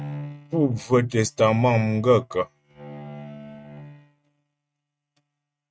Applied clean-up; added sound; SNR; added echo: neural mask model RNNoise.